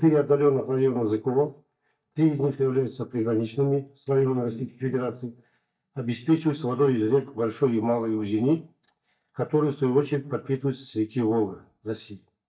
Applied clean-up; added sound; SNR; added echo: neural mask model DeepFilterNet 3.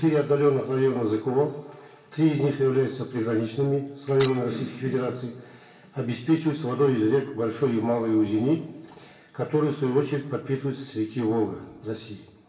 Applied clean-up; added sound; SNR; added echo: none; Shatter; 16 dB; reverberation time 0.8 s.